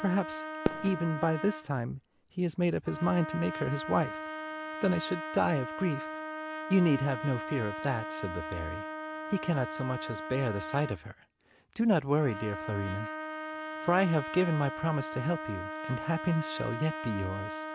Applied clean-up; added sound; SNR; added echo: none; Fireworks + Trumpet; 7 dB; none.